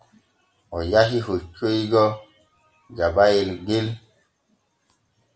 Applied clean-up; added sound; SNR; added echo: none; none; none; none.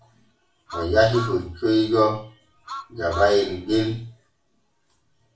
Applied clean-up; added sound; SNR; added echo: none; Truck; 14 dB; reverberation time 0.3 s.